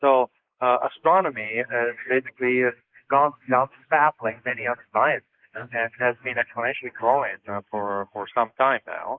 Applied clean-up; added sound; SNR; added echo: neural mask model Resemble Enhance denoiser.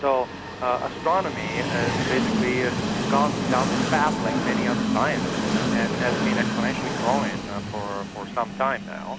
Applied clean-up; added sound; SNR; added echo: none; Train; -2 dB; none.